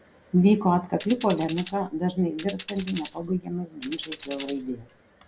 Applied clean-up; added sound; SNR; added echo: none; Tambourine; 10 dB; none.